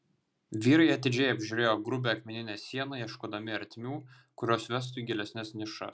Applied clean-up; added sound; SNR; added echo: none; none; none; none.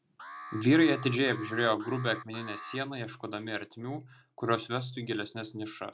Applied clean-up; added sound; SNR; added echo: none; Alarm; 15 dB; none.